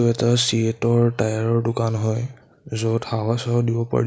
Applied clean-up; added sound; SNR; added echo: none; none; none; none.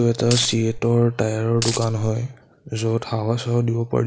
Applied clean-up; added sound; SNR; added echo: none; Coin (dropping); 8 dB; none.